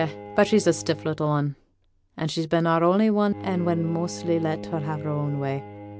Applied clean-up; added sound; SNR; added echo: none; Bowed string instrument; 14 dB; none.